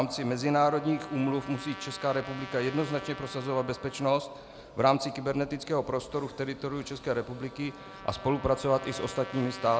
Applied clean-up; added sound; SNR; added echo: none; Trumpet; 17 dB; none.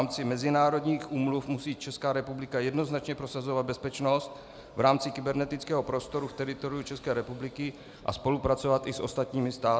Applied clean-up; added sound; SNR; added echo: none; none; none; none.